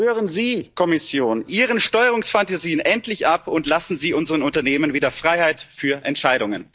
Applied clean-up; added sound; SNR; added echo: neural mask model DeepFilterNet 3.